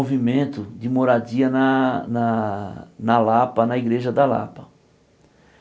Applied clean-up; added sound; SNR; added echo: none; none; none; none.